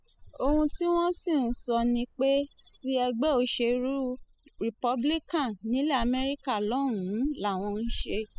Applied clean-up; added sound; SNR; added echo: classical method spectral subtraction.